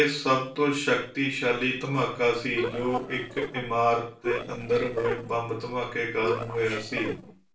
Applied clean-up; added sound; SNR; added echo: neural separator model SepFormer DNS4.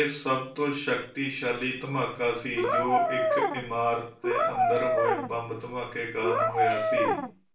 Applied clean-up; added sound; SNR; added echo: none; Brass instrument; -4 dB; reverberation time 0.4 s.